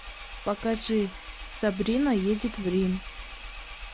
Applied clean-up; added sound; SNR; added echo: none; Engine; 12 dB; none.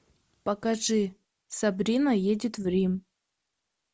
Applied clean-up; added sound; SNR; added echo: none; none; none; none.